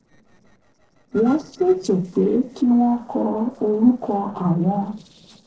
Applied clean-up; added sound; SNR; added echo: neural separator model SepFormer DNS4.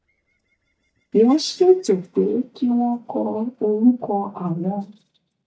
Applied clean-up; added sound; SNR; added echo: neural mask model DeepFilterNet 3.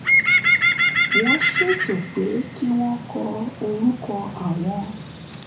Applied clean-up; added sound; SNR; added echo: none; Bird; -3 dB; reverberation time 0.4 s.